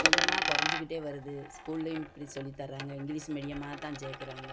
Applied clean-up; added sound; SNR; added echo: none; Coin (dropping); -4 dB; none.